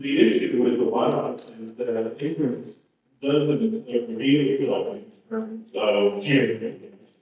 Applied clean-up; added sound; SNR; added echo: neural mask model DeepFilterNet 3.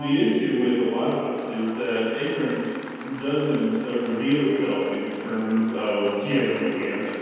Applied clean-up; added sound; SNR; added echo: none; Applause; 17 dB; reverberation time 2.1 s.